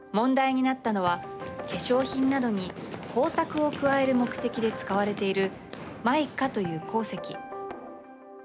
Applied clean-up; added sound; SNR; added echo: none; Run; 14 dB; none.